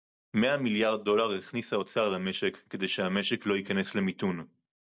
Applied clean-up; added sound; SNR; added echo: none; none; none; none.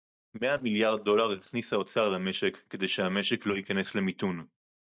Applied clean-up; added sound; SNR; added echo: neural mask model DeepFilterNet 3.